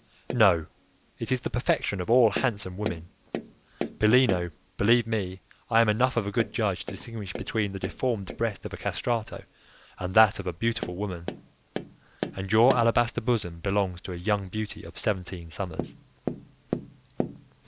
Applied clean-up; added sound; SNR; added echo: none; Tap; 11 dB; none.